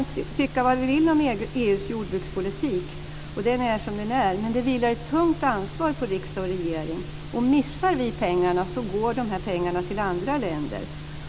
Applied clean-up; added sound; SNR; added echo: none; none; none; none.